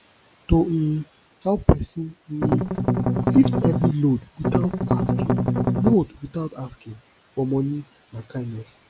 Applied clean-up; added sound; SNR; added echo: none; Strum; -3 dB; none.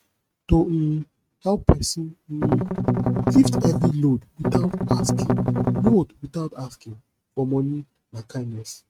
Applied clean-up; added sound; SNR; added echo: neural mask model RNNoise.